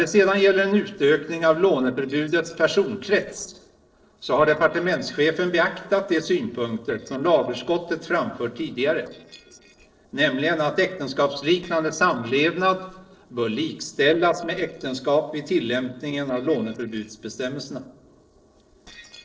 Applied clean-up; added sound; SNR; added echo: neural separator model SepFormer DNS4.